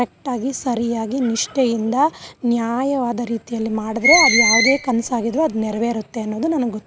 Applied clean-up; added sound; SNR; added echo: none; Screech; 0 dB; none.